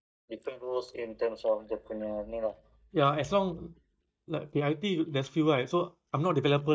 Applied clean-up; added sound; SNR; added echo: neural mask model DeepFilterNet 3.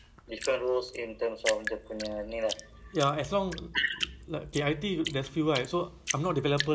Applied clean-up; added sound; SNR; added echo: none; Drip; 10 dB; none.